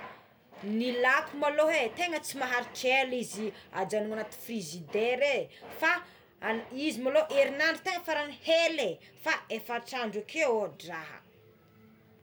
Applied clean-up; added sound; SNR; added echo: none; none; none; none.